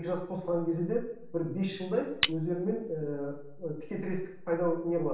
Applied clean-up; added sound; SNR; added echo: none; Cutlery, silverware; 5 dB; reverberation time 0.7 s.